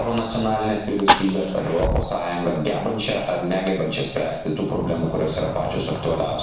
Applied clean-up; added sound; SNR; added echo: none; Fire; 5 dB; reverberation time 0.7 s.